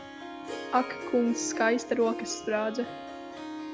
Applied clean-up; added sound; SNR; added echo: none; Harp; 8 dB; none.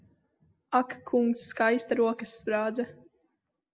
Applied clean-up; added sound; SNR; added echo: none; none; none; none.